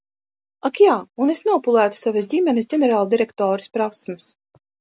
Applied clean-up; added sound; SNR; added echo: none; none; none; none.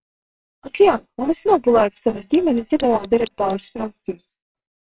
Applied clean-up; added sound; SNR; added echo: neural separator model SepFormer WHAMR!.